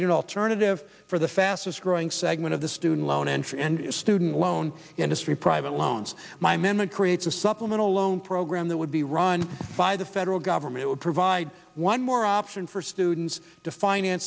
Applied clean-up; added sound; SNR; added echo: none; none; none; none.